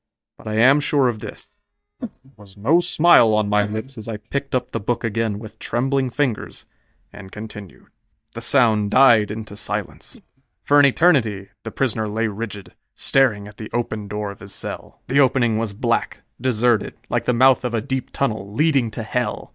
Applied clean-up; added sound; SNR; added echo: neural mask model DeepFilterNet 3.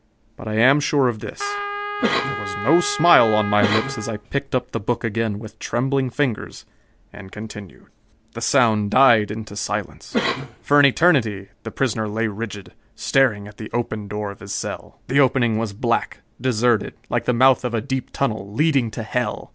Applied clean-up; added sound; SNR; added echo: none; Cough + Trumpet; 5 dB; none.